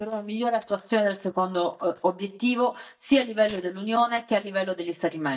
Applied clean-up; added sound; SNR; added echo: neural mask model DeepFilterNet 3.